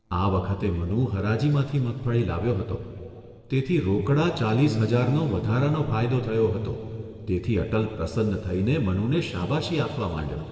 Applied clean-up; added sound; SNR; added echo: neural separator model SepFormer DNS4.